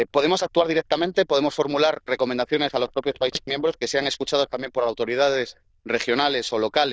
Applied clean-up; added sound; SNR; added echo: neural diffusion model UNIVERSE++.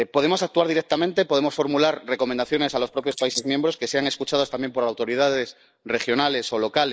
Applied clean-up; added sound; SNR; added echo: neural mask model Resemble Enhance denoiser.